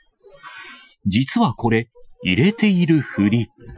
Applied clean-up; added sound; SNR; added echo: classical method Wiener filter.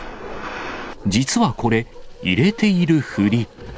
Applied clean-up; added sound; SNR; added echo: none; Bark; 16 dB; none.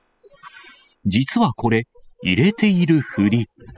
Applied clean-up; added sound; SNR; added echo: classical method spectral subtraction.